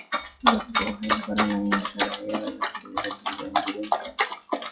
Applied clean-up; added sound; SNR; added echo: classical method WPE with log-MMSE.